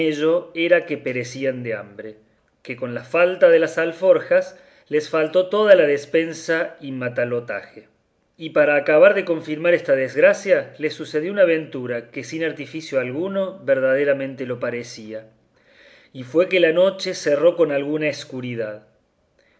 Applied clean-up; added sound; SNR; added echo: none; none; none; none.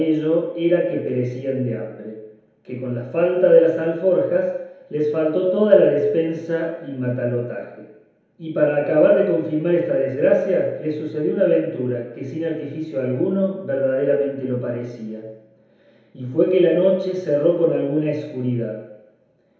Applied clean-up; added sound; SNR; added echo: none; none; none; reverberation time 1.0 s.